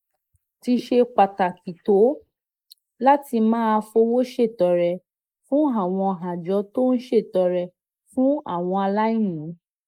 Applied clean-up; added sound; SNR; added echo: neural mask model Resemble Enhance denoiser.